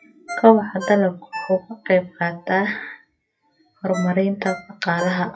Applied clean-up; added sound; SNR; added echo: classical method WPE with log-MMSE.